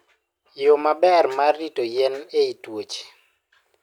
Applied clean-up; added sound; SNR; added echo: none; none; none; none.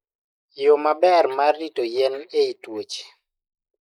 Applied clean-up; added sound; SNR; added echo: neural mask model Resemble Enhance denoiser.